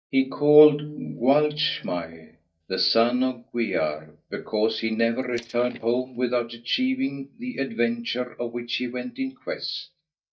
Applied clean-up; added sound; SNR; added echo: neural mask model DeepFilterNet 3.